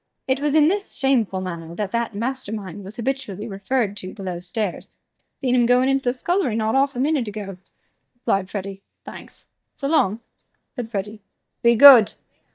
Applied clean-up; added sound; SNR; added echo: neural mask model DeepFilterNet 3.